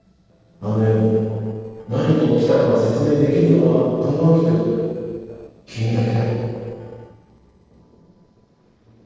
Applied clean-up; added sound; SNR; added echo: neural separator model SepFormer DNS4.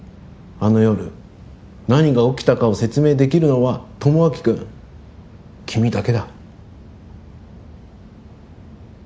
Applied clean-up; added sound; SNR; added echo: none; none; none; none.